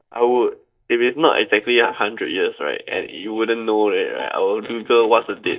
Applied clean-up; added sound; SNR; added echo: neural mask model DeepFilterNet 3.